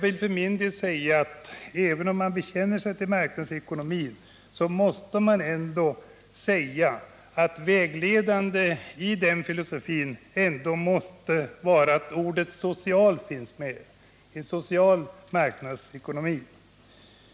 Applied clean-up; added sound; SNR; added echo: none; none; none; none.